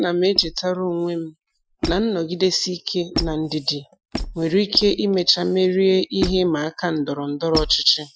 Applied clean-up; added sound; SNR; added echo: classical method Wiener filter.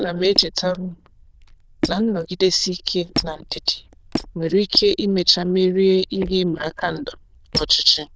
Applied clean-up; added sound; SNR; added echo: neural diffusion model UNIVERSE++.